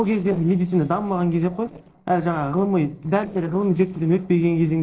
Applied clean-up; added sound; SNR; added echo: neural separator model SepFormer DNS4.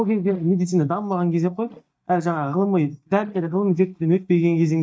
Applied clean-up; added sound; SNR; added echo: neural mask model DeepFilterNet 3.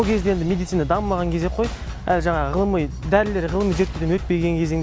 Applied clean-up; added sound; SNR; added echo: none; none; none; none.